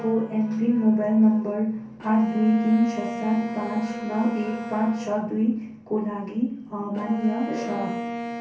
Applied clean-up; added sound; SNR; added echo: none; Bowed string instrument; 11 dB; reverberation time 0.6 s.